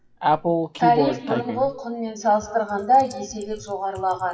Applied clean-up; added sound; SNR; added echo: classical method WPE with log-MMSE.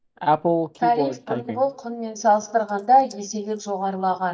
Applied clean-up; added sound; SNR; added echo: neural mask model DeepFilterNet 3.